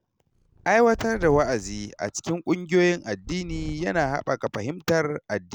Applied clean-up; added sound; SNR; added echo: none; Purr; 17 dB; none.